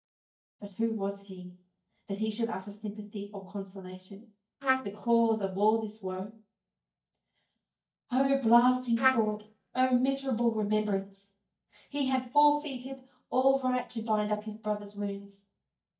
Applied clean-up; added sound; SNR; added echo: neural mask model DeepFilterNet 3.